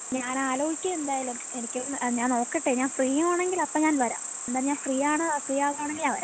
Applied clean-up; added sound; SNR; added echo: none; Cricket; 6 dB; none.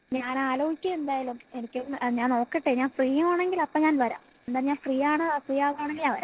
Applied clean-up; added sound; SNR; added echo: neural separator model SepFormer DNS4.